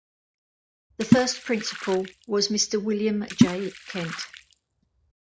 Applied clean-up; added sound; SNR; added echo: none; Water / Splash, splatter; -1 dB; none.